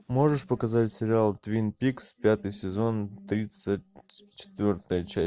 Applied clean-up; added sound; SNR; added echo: none; none; none; none.